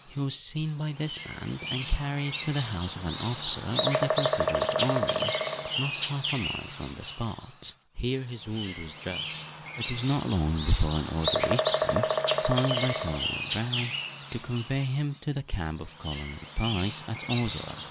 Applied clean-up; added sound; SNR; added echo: none; Bird vocalization, bird call, bird song; 1 dB; none.